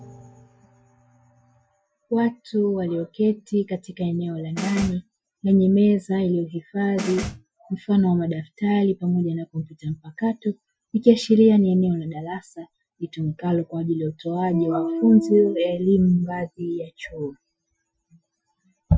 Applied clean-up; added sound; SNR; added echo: classical method Wiener filter.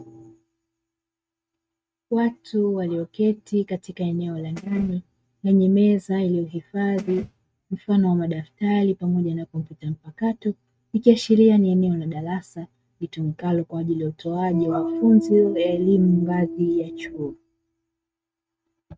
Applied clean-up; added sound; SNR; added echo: neural mask model RNNoise.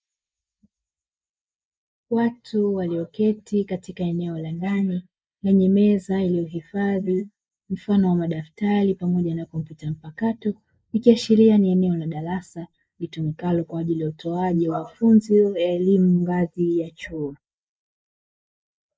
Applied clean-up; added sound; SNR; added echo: neural mask model Resemble Enhance denoiser.